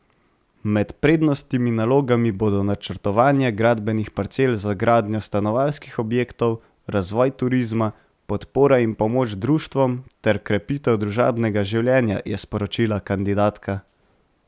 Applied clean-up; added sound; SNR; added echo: none; none; none; none.